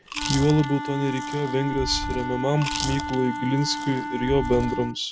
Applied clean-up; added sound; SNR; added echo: none; Chewing, mastication + Wind instrument, woodwind instrument; 5 dB; none.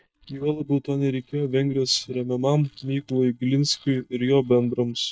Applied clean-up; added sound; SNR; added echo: neural mask model DeepFilterNet 3.